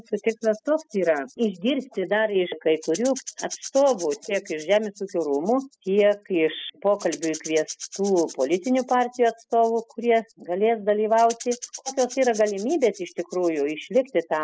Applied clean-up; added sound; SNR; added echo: classical method spectral subtraction.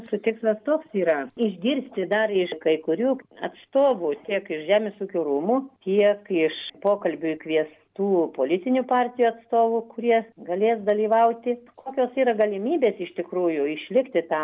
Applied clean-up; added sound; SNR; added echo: none; none; none; none.